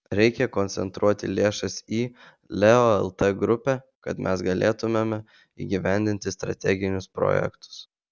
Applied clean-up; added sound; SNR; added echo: none; none; none; none.